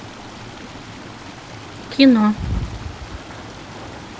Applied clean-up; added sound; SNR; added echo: none; Stream; 14 dB; none.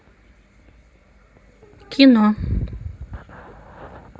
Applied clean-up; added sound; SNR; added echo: none; none; none; none.